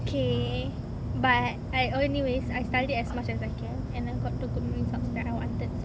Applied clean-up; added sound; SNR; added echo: none; none; none; none.